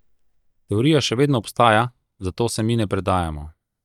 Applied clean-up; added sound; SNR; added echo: neural mask model DeepFilterNet 3.